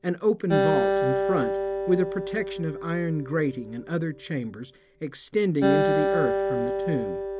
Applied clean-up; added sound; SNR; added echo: none; Acoustic guitar; 0 dB; none.